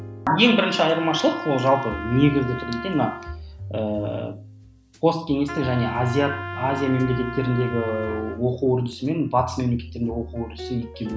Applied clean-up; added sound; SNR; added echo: none; Trumpet; 11 dB; none.